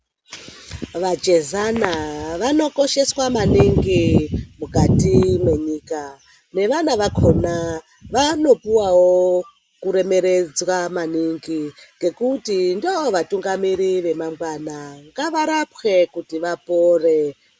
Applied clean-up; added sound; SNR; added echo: none; none; none; none.